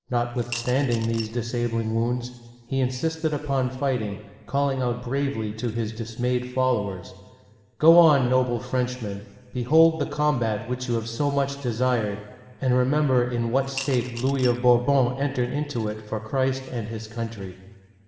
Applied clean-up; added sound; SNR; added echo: none; Coin (dropping) / Glass; 14 dB; reverberation time 1.6 s.